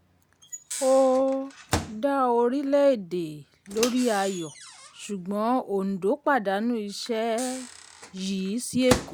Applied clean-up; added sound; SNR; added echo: none; Microwave oven; 11 dB; none.